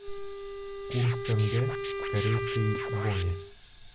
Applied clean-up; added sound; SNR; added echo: none; Scratching (performance technique) + Wind instrument, woodwind instrument; 4 dB; none.